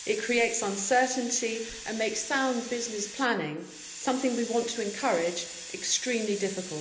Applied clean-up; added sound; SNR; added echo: none; Hiss; 12 dB; reverberation time 0.8 s.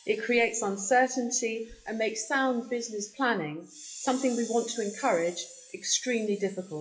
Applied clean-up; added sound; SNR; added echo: classical method WPE with log-MMSE.